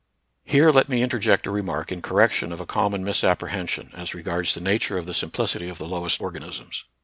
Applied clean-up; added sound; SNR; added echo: none; none; none; none.